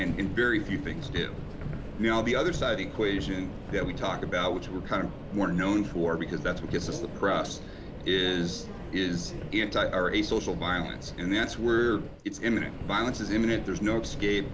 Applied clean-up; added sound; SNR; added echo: none; Subway, metro, underground; 8 dB; none.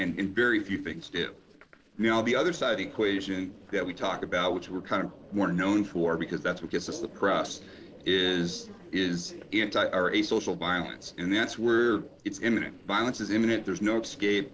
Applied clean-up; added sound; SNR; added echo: neural separator model SepFormer DNS4.